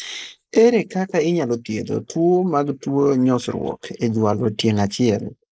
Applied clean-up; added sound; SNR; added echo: neural mask model Resemble Enhance denoiser.